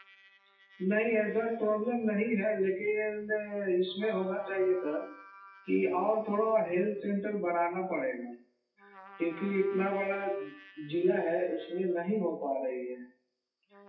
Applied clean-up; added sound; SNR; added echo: classical method WPE with log-MMSE.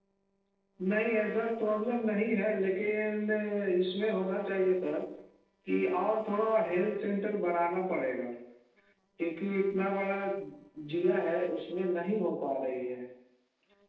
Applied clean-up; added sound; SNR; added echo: neural separator model SepFormer DNS4.